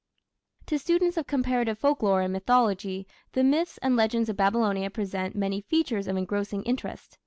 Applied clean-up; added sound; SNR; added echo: none; none; none; none.